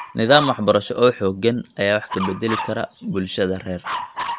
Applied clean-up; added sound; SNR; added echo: none; Dog; 11 dB; none.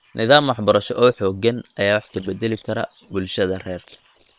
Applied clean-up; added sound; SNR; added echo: neural separator model SepFormer WHAM!.